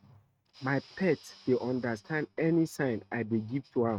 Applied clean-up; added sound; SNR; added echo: neural mask model RNNoise.